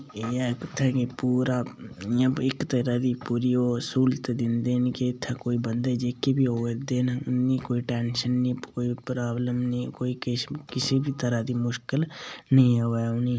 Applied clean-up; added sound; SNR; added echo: none; none; none; none.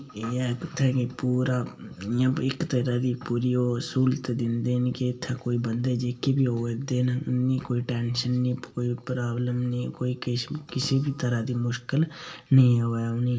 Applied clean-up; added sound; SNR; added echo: none; none; none; reverberation time 0.7 s.